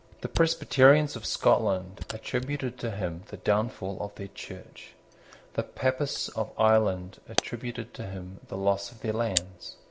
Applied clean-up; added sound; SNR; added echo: none; Camera; 13 dB; none.